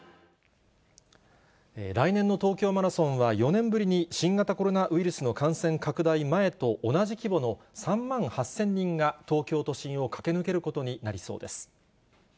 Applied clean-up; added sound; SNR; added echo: none; none; none; none.